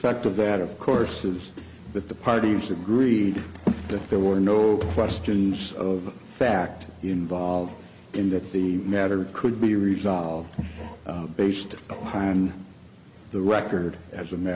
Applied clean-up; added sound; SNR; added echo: none; none; none; none.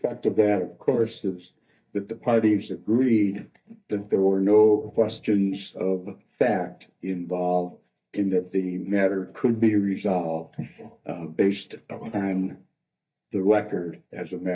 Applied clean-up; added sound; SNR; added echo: neural mask model DeepFilterNet 3.